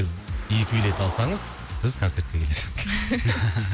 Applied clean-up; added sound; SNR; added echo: none; Car; 15 dB; none.